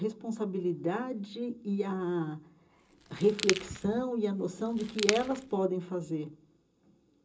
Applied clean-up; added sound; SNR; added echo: none; Crackle; 6 dB; reverberation time 0.2 s.